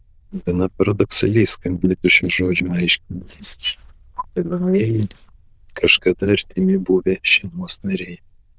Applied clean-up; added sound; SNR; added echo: neural diffusion model UNIVERSE++.